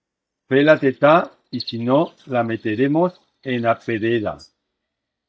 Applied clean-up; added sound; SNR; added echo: neural mask model DeepFilterNet 3.